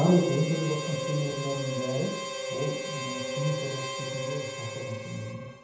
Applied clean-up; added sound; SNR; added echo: none; Harmonica; 4 dB; reverberation time 0.9 s.